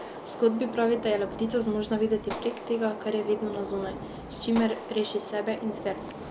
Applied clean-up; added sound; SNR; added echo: none; Gunshot, gunfire; 9 dB; none.